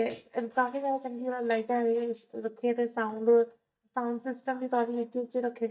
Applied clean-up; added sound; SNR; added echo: neural mask model DeepFilterNet 3.